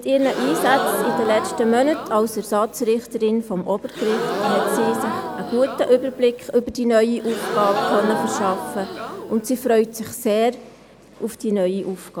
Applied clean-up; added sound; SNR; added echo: none; Crowd / Gasp; 4 dB; none.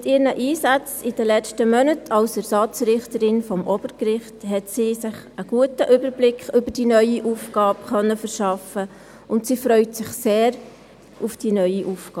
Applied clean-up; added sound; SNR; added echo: none; none; none; none.